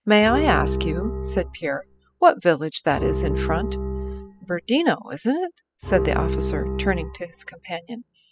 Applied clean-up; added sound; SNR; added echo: classical method spectral subtraction.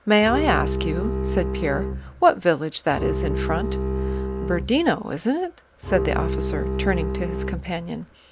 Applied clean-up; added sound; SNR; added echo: none; Bowed string instrument; 2 dB; none.